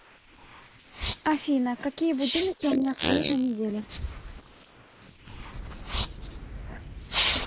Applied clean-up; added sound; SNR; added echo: neural mask model Resemble Enhance denoiser.